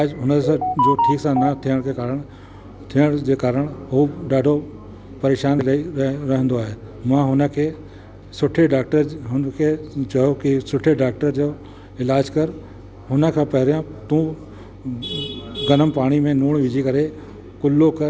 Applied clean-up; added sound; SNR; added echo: none; none; none; none.